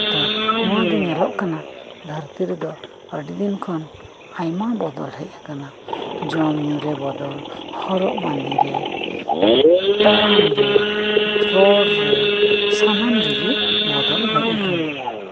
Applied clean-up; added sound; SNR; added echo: none; Idling / Sawing / Accelerating, revving, vroom; -4 dB; none.